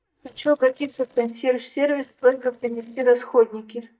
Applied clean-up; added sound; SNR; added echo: neural mask model DeepFilterNet 3.